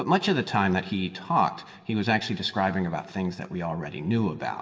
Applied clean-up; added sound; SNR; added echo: none; none; none; reverberation time 1.8 s.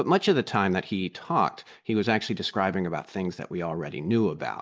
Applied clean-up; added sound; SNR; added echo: none; none; none; none.